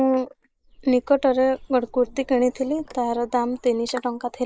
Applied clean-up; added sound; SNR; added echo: neural mask model Resemble Enhance denoiser.